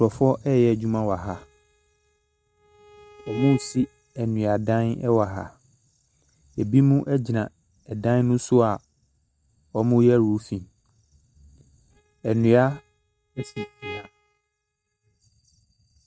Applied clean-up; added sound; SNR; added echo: neural mask model RNNoise.